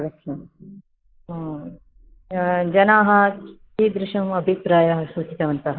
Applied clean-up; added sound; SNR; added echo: neural mask model Resemble Enhance denoiser.